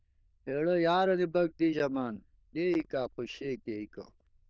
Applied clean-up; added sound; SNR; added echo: neural diffusion model UNIVERSE++.